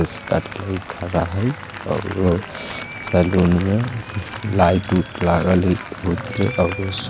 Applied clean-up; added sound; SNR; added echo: none; Applause; 14 dB; none.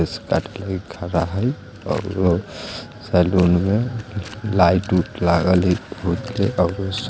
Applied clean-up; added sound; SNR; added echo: none; none; none; none.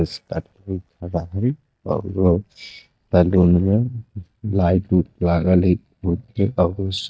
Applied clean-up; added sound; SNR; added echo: neural mask model DeepFilterNet 3.